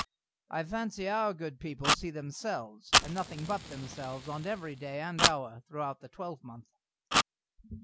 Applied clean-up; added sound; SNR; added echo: none; Fire; -2 dB; none.